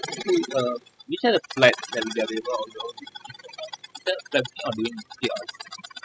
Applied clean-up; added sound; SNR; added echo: classical method spectral subtraction.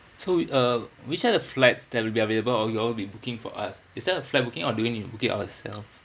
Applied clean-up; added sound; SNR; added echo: none; none; none; none.